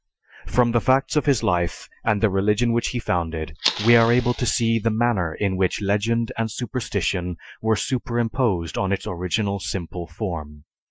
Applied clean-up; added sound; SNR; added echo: classical method Wiener filter.